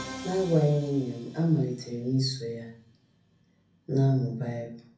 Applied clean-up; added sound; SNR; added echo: none; Musical instrument; 19 dB; reverberation time 0.6 s.